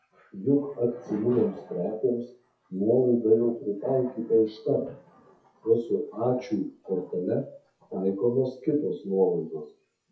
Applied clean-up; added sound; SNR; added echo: classical method WPE with log-MMSE.